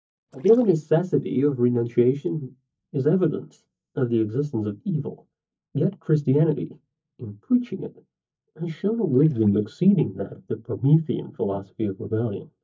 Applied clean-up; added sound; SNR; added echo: neural mask model DeepFilterNet 3.